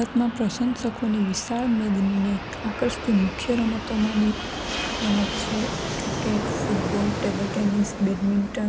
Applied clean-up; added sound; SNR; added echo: none; Fixed-wing aircraft, airplane; 6 dB; none.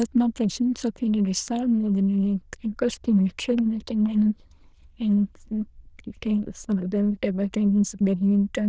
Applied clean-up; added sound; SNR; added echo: neural diffusion model UNIVERSE++.